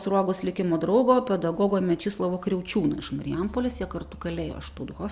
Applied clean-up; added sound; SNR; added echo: none; none; none; none.